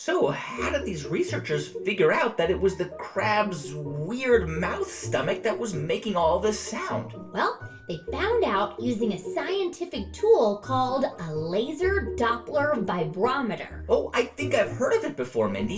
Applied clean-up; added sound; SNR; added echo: none; none; none; reverberation time 0.3 s.